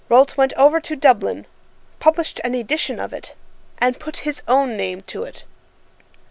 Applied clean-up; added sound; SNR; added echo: none; none; none; none.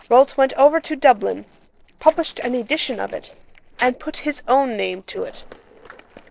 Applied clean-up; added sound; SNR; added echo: neural separator model SepFormer DNS4.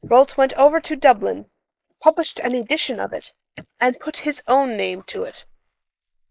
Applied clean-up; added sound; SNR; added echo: neural mask model Resemble Enhance denoiser.